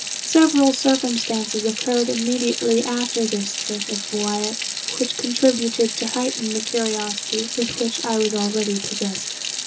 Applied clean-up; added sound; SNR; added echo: none; Sink (filling or washing) / Water tap, faucet; 5 dB; reverberation time 0.2 s.